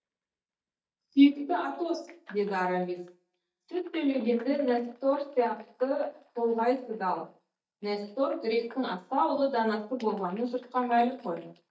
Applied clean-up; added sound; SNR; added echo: neural mask model DeepFilterNet 3.